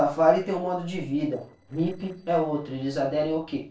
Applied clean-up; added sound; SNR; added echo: neural separator model SepFormer DNS4.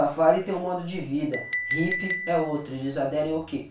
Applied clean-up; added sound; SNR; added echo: none; Chink, clink; 8 dB; reverberation time 0.3 s.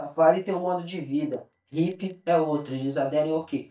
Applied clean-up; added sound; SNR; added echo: neural mask model DeepFilterNet 3.